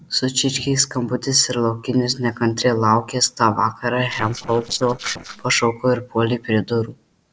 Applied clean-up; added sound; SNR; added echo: neural separator model SepFormer DNS4.